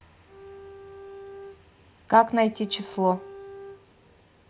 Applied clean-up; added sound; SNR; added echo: none; Bowed string instrument; 17 dB; none.